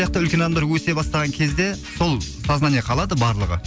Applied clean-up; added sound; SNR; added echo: none; Guitar; 18 dB; none.